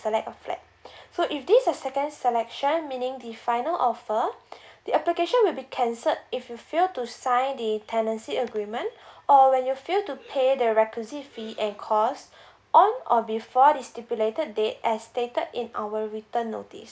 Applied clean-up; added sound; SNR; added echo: none; none; none; none.